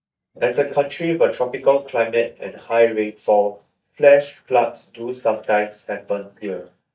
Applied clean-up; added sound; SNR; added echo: neural mask model DeepFilterNet 3.